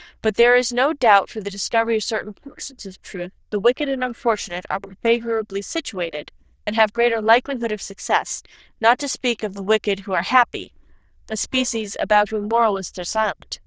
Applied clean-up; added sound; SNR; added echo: neural diffusion model UNIVERSE++.